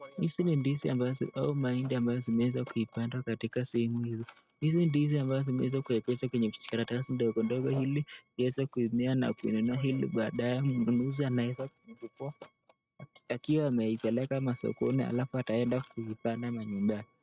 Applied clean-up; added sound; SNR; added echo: neural mask model RNNoise.